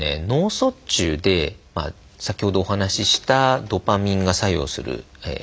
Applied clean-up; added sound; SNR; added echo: none; none; none; none.